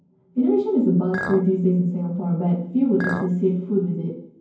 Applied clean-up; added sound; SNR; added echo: none; Chink, clink; 12 dB; reverberation time 0.9 s.